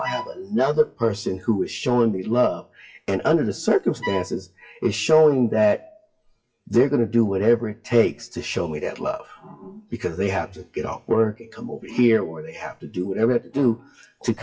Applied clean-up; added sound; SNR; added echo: classical method WPE with log-MMSE.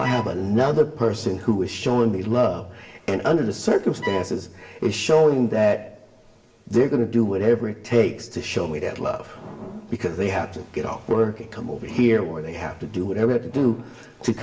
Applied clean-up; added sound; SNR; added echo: none; Bowed string instrument; 13 dB; reverberation time 0.7 s.